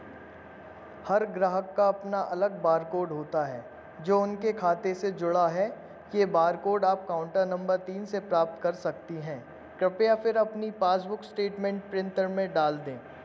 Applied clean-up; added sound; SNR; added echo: none; none; none; none.